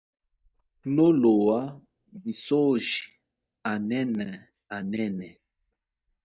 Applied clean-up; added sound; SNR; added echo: neural mask model DeepFilterNet 3.